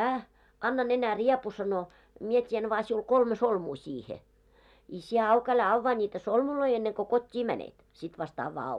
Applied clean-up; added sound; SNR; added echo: none; none; none; none.